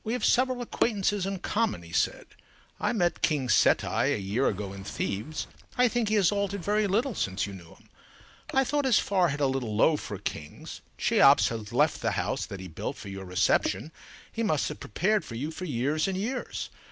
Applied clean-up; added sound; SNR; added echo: none; Engine / Car; 19 dB; none.